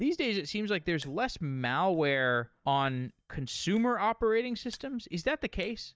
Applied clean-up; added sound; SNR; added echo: neural mask model DeepFilterNet 3.